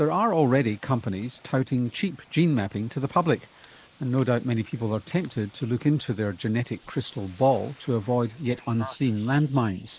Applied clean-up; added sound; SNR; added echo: neural mask model Resemble Enhance denoiser.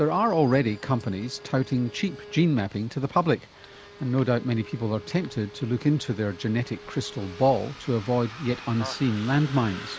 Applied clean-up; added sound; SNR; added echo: none; Bowed string instrument + Bus; 17 dB; none.